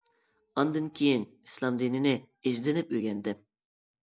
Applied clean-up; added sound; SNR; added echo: none; none; none; none.